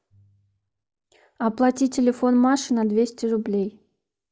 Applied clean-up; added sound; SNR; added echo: none; none; none; none.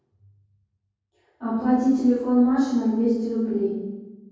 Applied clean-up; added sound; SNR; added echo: none; none; none; reverberation time 1.3 s.